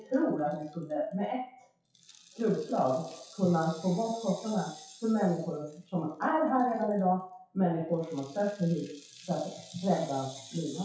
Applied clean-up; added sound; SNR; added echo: classical method WPE with log-MMSE.